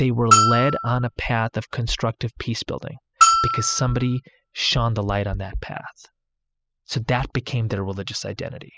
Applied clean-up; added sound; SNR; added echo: classical method spectral subtraction.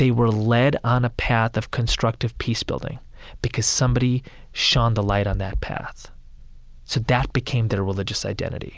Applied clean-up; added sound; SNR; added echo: none; none; none; none.